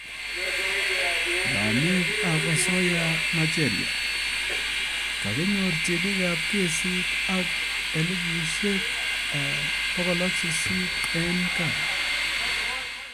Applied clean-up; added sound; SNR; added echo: none; Train; -4 dB; none.